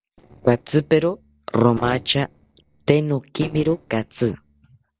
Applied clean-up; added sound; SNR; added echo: neural separator model SepFormer DNS4.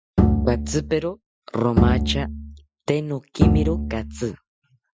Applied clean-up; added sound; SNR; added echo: classical method Wiener filter.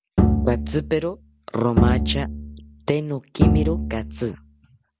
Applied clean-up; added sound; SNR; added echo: none; Bowed string instrument; -3 dB; none.